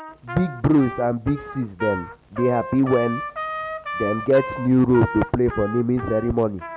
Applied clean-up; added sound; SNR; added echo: none; Trumpet; 11 dB; none.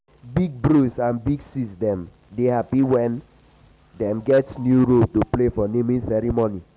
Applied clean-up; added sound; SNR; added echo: none; none; none; none.